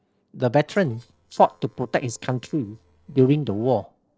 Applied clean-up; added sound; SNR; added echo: neural separator model SepFormer DNS4.